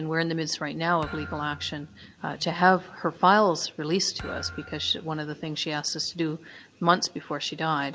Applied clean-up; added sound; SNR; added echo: none; Thump, thud; 17 dB; none.